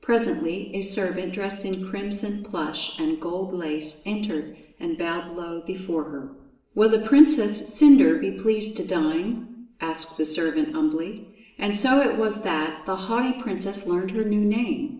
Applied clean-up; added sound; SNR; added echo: none; none; none; reverberation time 0.8 s.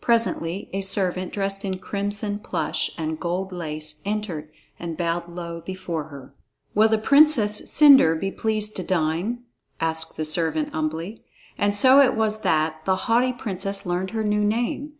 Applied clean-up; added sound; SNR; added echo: none; none; none; none.